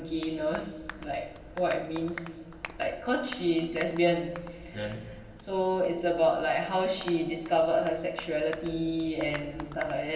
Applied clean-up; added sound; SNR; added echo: none; Applause; 17 dB; reverberation time 2.4 s.